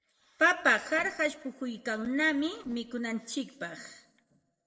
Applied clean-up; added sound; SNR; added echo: neural separator model SepFormer DNS4.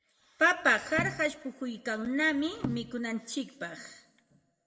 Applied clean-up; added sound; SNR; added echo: none; Percussion; 10 dB; reverberation time 0.9 s.